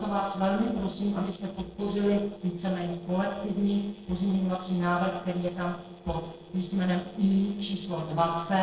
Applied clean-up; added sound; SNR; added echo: neural separator model SepFormer DNS4.